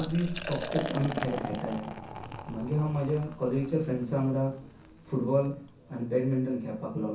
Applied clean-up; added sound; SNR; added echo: none; Liquid; 10 dB; reverberation time 0.6 s.